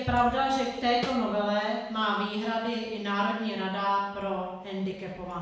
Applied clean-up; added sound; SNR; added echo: none; Snare drum; 13 dB; reverberation time 0.9 s.